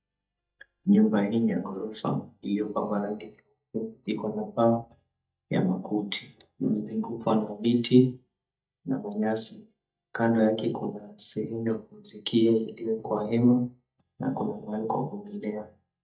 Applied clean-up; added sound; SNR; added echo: neural mask model DeepFilterNet 3.